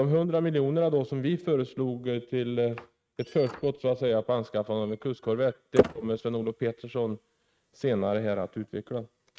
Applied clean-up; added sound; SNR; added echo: neural mask model RNNoise.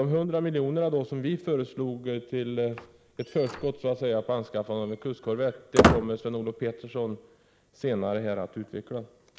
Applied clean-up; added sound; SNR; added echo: none; Squeak; 0 dB; none.